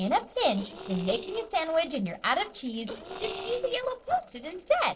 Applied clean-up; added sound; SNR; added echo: neural separator model SepFormer DNS4.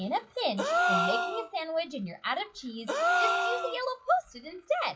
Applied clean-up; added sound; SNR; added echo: classical method WPE with log-MMSE.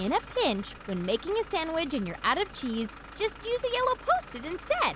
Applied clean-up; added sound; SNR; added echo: none; none; none; none.